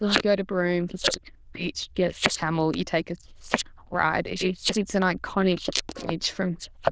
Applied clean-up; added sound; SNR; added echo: neural diffusion model UNIVERSE++.